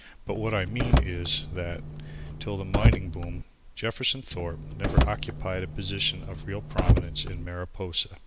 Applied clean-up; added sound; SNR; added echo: none; Car; -4 dB; none.